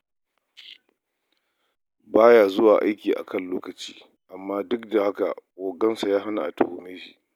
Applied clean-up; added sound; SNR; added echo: none; none; none; none.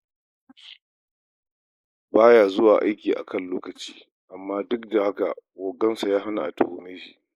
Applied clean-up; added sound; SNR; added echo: neural mask model Resemble Enhance denoiser.